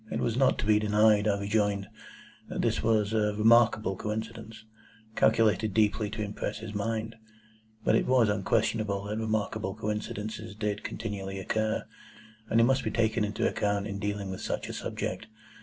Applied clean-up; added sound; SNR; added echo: none; none; none; none.